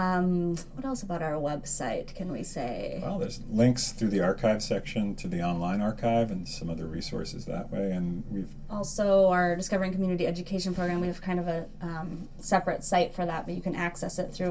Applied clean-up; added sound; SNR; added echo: none; none; none; reverberation time 0.2 s.